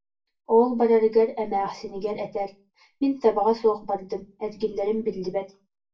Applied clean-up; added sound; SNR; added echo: none; none; none; reverberation time 0.2 s.